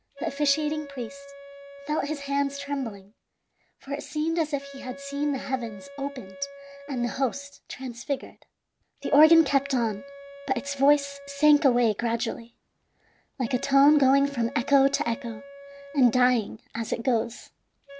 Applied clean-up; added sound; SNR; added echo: none; Wind instrument, woodwind instrument; 18 dB; none.